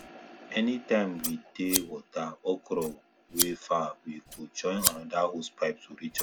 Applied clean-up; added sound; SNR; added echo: none; Scissors; 4 dB; none.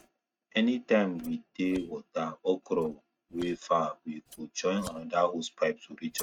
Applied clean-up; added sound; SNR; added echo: neural mask model RNNoise.